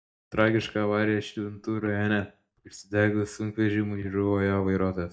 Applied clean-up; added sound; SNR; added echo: neural mask model DeepFilterNet 3.